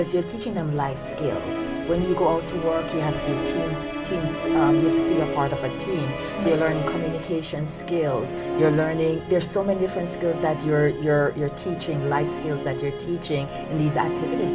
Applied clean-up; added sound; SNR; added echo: none; Musical instrument; 3 dB; none.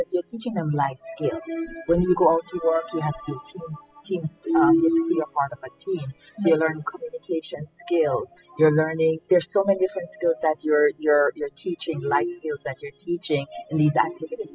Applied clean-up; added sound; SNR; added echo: classical method spectral subtraction.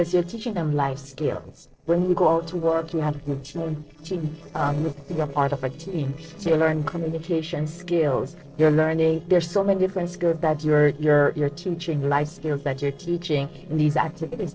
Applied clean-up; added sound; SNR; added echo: neural separator model SepFormer DNS4.